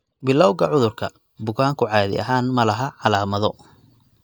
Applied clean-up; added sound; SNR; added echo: neural mask model DeepFilterNet 3.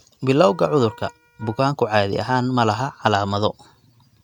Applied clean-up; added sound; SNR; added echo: neural mask model RNNoise.